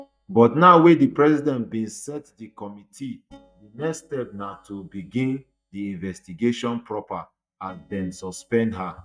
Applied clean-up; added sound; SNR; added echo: neural mask model DeepFilterNet 3.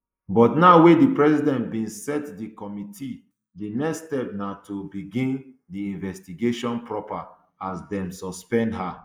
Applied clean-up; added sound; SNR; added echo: neural mask model Resemble Enhance denoiser.